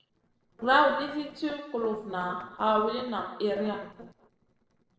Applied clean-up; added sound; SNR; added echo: neural separator model SepFormer DNS4.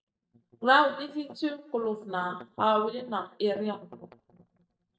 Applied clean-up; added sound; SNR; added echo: neural mask model DeepFilterNet 3.